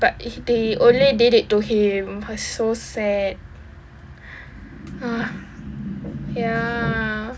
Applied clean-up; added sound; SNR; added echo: none; none; none; none.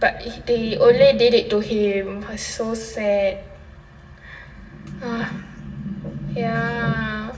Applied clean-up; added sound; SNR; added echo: none; none; none; reverberation time 0.6 s.